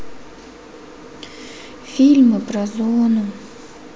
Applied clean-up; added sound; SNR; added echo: none; none; none; none.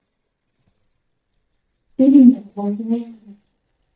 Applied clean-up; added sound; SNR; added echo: neural mask model DeepFilterNet 3.